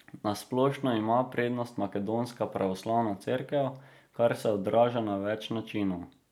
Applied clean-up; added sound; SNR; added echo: none; none; none; none.